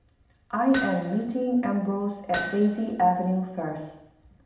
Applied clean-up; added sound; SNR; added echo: none; Hammer; 12 dB; reverberation time 0.8 s.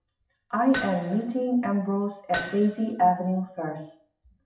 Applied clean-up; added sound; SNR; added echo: classical method WPE with log-MMSE.